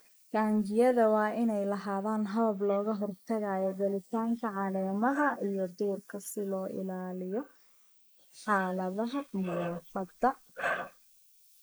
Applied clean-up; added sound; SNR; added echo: neural mask model Resemble Enhance denoiser.